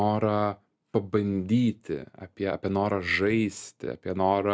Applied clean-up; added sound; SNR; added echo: none; none; none; none.